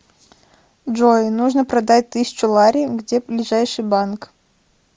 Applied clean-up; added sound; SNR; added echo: none; none; none; none.